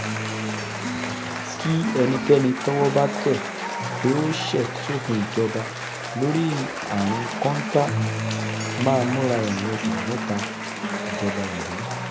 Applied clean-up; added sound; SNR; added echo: none; Acoustic guitar + Applause / Cheering; 3 dB; none.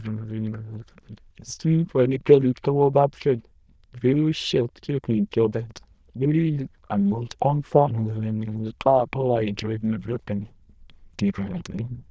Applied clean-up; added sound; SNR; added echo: neural diffusion model UNIVERSE++.